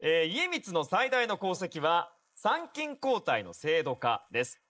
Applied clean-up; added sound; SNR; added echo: neural mask model Resemble Enhance denoiser.